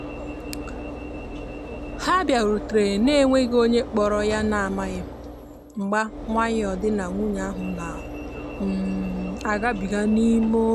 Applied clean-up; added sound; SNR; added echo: none; Alarm / Engine / Train; 10 dB; none.